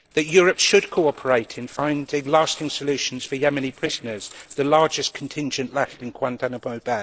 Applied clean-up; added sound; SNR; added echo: neural separator model SepFormer DNS4.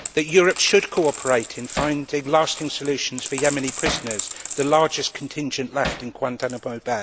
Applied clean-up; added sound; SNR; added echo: none; Hammer + Coin (dropping); 11 dB; none.